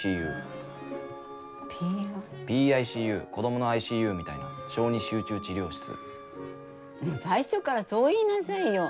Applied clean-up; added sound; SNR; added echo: none; Wind instrument, woodwind instrument; 16 dB; none.